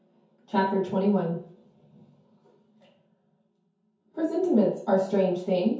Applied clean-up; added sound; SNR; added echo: none; none; none; reverberation time 0.6 s.